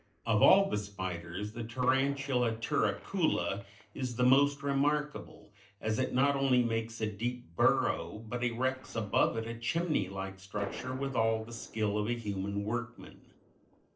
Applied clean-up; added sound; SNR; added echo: neural separator model SepFormer DNS4.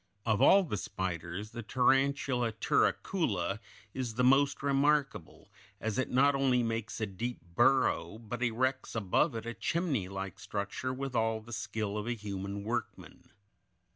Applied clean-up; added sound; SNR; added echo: none; none; none; none.